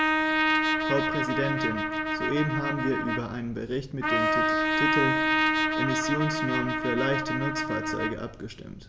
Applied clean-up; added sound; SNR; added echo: none; Trumpet; -4 dB; none.